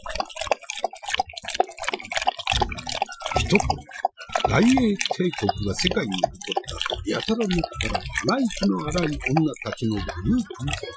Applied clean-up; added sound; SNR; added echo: classical method Wiener filter.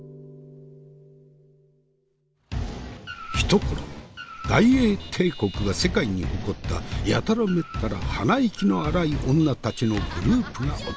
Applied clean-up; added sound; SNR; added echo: none; none; none; none.